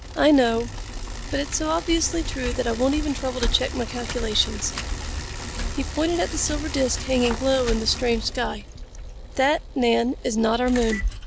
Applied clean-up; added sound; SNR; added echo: none; Bicycle; 6 dB; none.